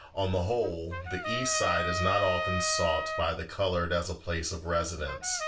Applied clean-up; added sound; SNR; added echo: none; Trumpet; 5 dB; reverberation time 0.2 s.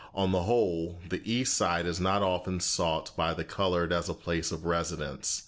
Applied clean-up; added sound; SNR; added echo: none; none; none; none.